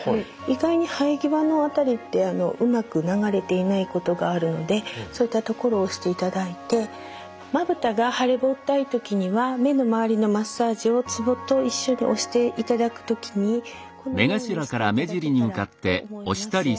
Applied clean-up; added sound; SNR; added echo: none; none; none; none.